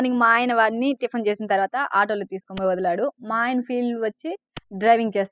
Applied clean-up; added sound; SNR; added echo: classical method spectral subtraction.